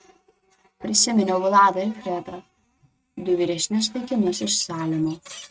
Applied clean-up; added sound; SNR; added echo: neural mask model RNNoise.